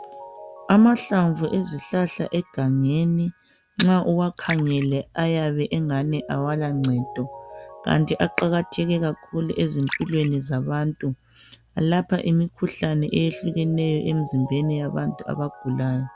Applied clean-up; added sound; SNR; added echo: none; Liquid + Mallet percussion; 19 dB; none.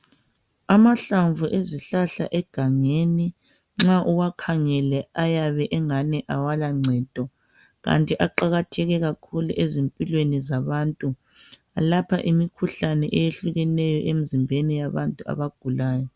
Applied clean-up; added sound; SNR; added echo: none; none; none; none.